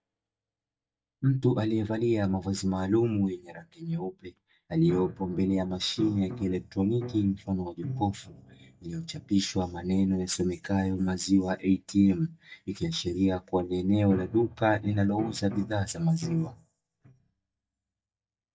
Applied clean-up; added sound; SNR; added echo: neural mask model DeepFilterNet 3.